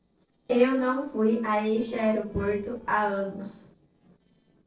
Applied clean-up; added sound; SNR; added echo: neural separator model SepFormer DNS4.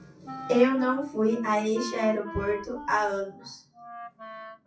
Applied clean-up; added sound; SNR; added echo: classical method WPE with log-MMSE.